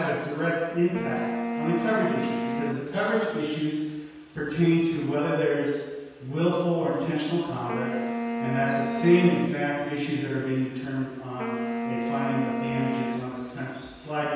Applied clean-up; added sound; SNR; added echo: none; Wind instrument, woodwind instrument; 5 dB; reverberation time 1.2 s.